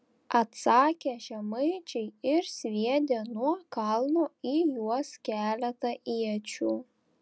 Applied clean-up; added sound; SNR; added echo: none; none; none; none.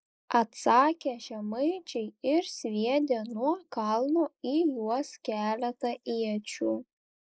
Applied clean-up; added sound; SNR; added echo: neural mask model Resemble Enhance denoiser.